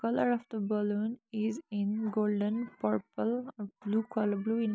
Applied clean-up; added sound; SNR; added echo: none; none; none; none.